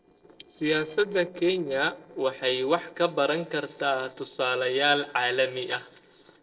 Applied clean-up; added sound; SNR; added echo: neural separator model SepFormer DNS4.